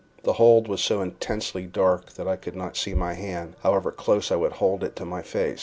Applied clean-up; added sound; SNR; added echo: none; none; none; none.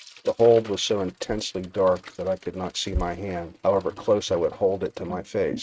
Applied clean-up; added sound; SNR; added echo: neural mask model RNNoise.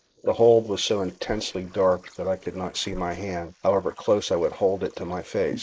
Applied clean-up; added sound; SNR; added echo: neural mask model Resemble Enhance denoiser.